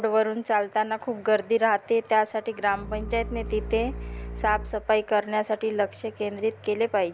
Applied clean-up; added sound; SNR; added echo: none; Bowed string instrument; 10 dB; none.